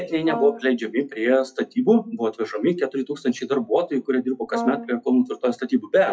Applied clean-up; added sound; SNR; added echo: classical method WPE with log-MMSE.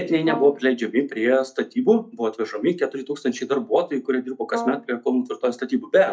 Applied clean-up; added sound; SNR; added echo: neural mask model DeepFilterNet 3.